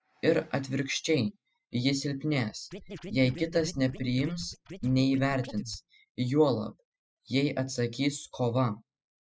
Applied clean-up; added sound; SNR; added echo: classical method spectral subtraction.